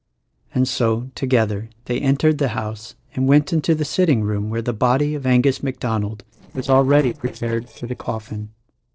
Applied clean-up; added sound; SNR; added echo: neural separator model SepFormer DNS4.